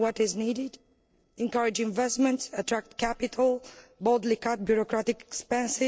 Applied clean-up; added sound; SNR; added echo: neural separator model SepFormer DNS4.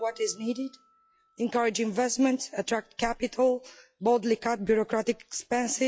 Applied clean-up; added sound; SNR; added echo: classical method log-MMSE.